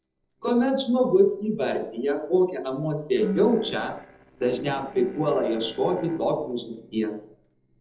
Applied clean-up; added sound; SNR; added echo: neural separator model SepFormer DNS4.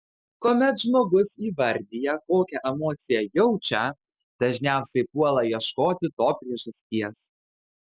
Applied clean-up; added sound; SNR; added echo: none; none; none; none.